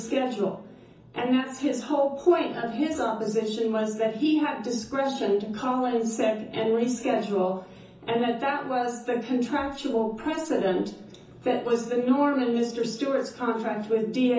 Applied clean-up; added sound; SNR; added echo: none; none; none; reverberation time 0.6 s.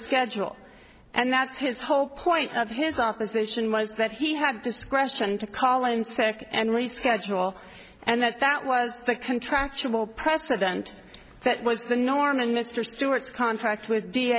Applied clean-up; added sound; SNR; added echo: none; none; none; none.